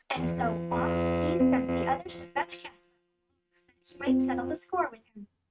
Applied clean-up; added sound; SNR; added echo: neural mask model RNNoise.